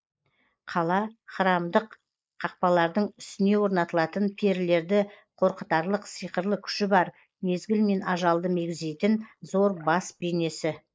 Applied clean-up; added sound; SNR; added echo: neural mask model Resemble Enhance denoiser.